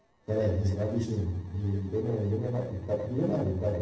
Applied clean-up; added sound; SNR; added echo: neural separator model SepFormer DNS4.